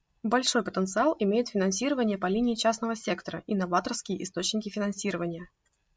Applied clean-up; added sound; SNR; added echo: none; none; none; none.